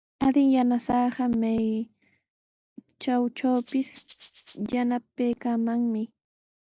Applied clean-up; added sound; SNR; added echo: neural separator model SepFormer DNS4.